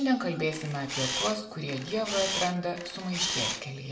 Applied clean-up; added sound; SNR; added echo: none; Camera; 3 dB; reverberation time 0.8 s.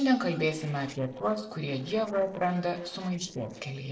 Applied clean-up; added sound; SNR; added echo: neural separator model SepFormer DNS4.